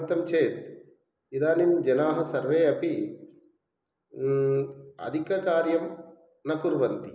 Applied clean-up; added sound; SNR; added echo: none; none; none; none.